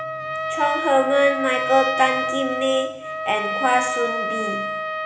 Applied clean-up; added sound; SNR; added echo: none; Trumpet; 3 dB; reverberation time 1.1 s.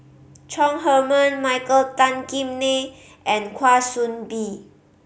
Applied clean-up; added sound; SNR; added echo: none; none; none; none.